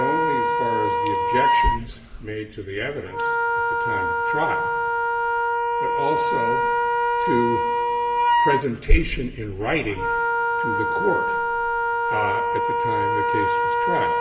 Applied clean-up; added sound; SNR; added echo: none; Wind instrument, woodwind instrument; -5 dB; reverberation time 1.7 s.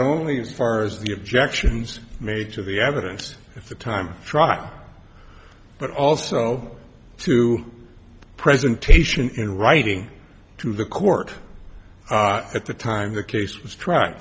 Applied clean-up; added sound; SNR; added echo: none; none; none; none.